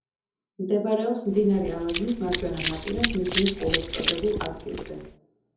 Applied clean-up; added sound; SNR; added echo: none; Run; 4 dB; reverberation time 0.7 s.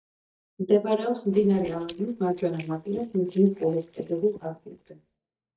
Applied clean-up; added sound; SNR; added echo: neural mask model DeepFilterNet 3.